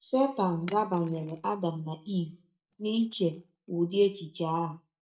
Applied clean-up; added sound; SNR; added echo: neural mask model DeepFilterNet 3.